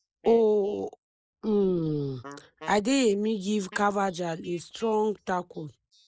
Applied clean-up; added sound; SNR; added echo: neural mask model Resemble Enhance denoiser.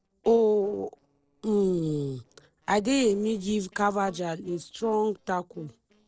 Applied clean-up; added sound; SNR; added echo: neural separator model SepFormer DNS4.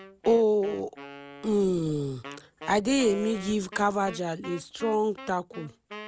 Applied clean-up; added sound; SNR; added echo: none; Wind instrument, woodwind instrument; 16 dB; none.